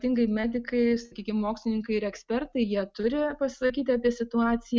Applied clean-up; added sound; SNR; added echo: none; none; none; none.